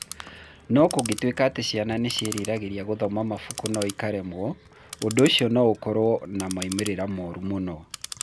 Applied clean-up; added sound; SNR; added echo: none; Clock; 13 dB; none.